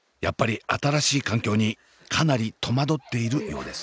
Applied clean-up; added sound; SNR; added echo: none; none; none; none.